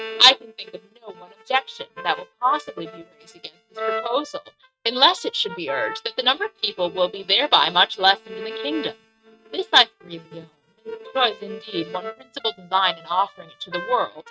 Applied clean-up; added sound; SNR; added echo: neural mask model RNNoise.